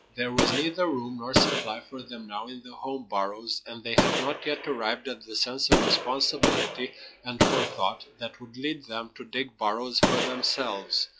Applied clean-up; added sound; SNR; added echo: classical method log-MMSE.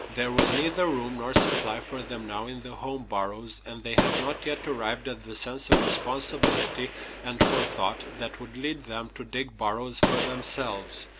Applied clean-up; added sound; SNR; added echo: none; Gunshot, gunfire; -1 dB; none.